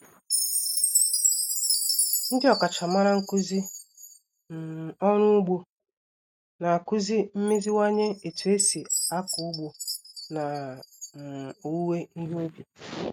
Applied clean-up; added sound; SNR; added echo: neural mask model RNNoise.